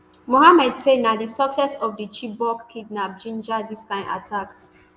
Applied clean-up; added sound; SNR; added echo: none; none; none; none.